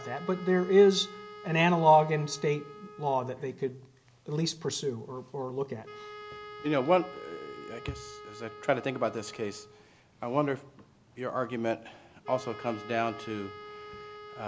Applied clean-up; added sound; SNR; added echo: none; Wind instrument, woodwind instrument; 17 dB; none.